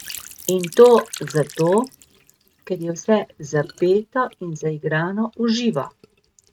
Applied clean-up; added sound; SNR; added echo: neural mask model RNNoise.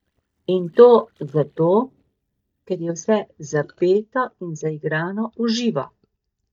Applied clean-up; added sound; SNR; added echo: neural mask model DeepFilterNet 3.